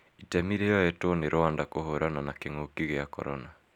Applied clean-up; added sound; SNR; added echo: none; none; none; none.